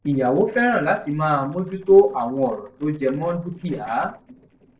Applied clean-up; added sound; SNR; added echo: neural separator model SepFormer DNS4.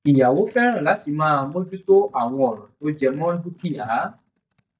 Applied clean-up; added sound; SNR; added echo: neural mask model DeepFilterNet 3.